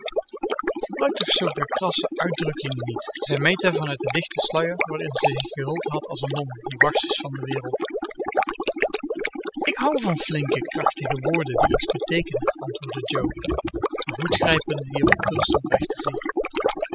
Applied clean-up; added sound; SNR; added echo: classical method spectral subtraction.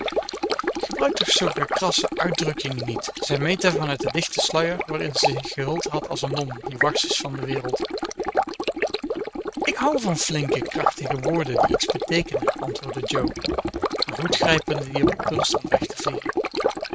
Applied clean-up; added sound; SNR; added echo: neural mask model RNNoise.